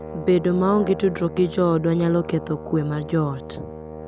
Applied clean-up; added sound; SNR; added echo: none; Brass instrument; 12 dB; none.